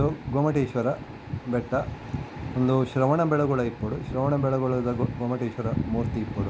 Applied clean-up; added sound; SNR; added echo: none; none; none; none.